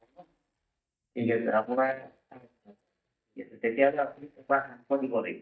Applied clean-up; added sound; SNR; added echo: neural mask model DeepFilterNet 3.